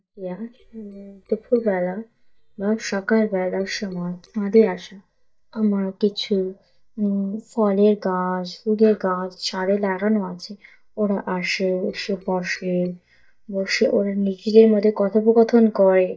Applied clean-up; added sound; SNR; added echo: neural mask model DeepFilterNet 3.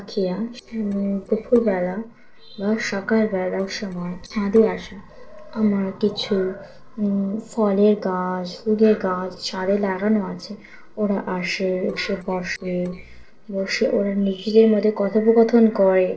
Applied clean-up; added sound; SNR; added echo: neural separator model SepFormer DNS4.